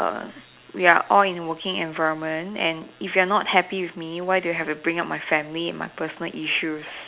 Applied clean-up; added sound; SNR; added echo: none; none; none; none.